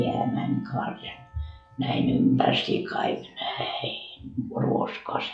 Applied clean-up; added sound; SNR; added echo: classical method log-MMSE.